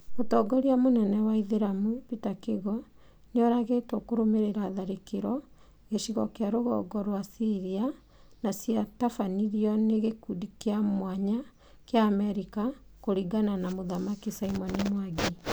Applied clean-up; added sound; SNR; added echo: none; none; none; none.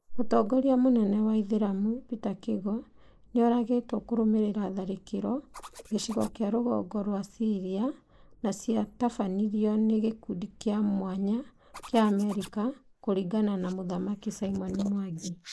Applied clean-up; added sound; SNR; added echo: neural mask model Resemble Enhance denoiser.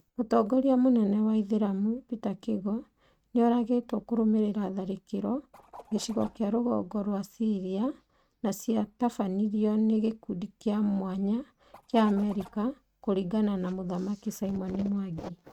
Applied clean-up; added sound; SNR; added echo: neural mask model RNNoise.